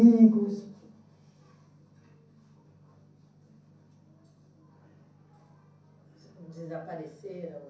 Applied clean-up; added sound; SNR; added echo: none; none; none; reverberation time 0.6 s.